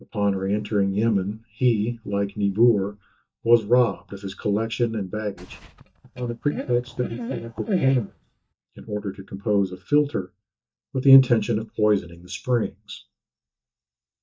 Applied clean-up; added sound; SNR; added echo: neural mask model DeepFilterNet 3.